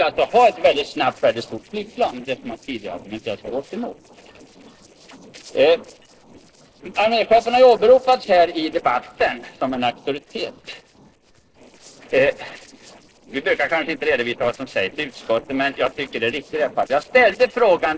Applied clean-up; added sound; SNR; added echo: neural separator model SepFormer DNS4.